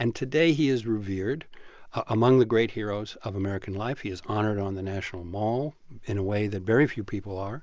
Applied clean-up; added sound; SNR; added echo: none; none; none; none.